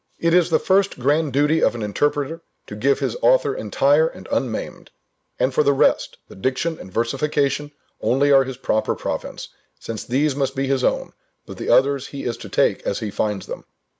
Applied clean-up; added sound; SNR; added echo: none; none; none; none.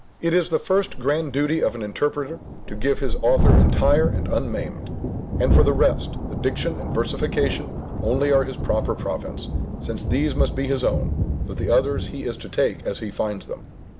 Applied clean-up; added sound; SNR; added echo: none; Thunderstorm; 0 dB; none.